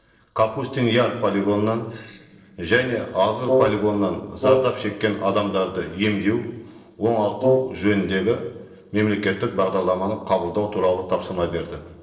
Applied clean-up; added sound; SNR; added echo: neural separator model SepFormer DNS4.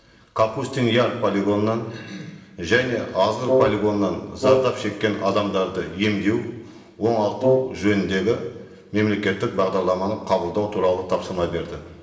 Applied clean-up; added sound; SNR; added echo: none; Wind instrument, woodwind instrument; -1 dB; reverberation time 1.2 s.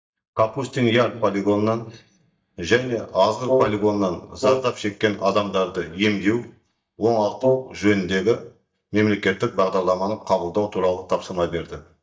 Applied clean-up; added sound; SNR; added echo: neural mask model DeepFilterNet 3.